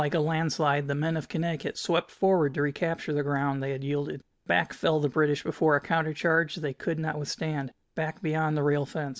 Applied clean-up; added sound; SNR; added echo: none; none; none; none.